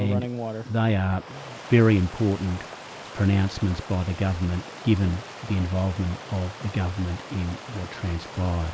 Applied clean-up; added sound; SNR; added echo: none; Stream; 13 dB; none.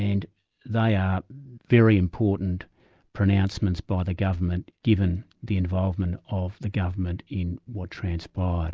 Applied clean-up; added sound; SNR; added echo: none; none; none; none.